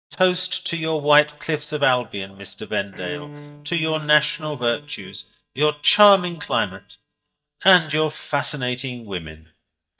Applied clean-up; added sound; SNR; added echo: neural mask model DeepFilterNet 3.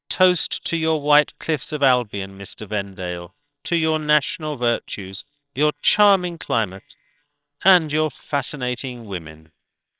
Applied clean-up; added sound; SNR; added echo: neural separator model SepFormer WHAMR!.